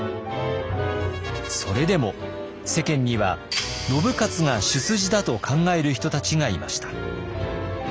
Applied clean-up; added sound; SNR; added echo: none; none; none; none.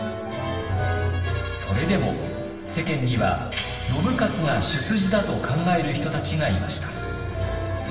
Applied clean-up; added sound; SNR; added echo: none; none; none; reverberation time 1.2 s.